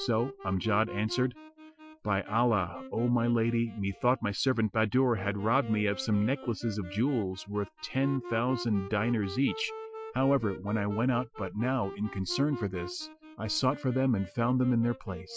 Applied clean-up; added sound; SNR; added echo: classical method Wiener filter.